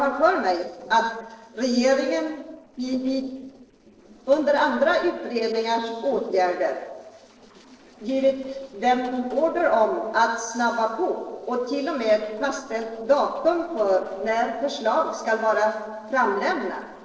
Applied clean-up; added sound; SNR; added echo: neural separator model SepFormer DNS4.